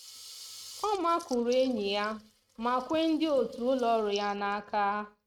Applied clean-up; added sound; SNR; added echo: neural mask model RNNoise.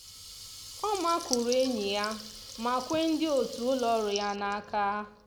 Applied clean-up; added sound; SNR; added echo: none; Water tap, faucet / Liquid; 12 dB; none.